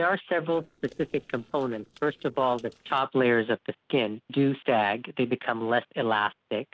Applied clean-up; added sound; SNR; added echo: neural separator model SepFormer DNS4.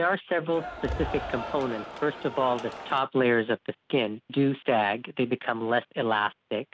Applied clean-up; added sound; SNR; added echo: none; Cheering; 9 dB; none.